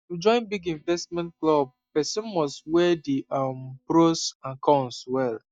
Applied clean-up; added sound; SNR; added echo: neural mask model DeepFilterNet 3.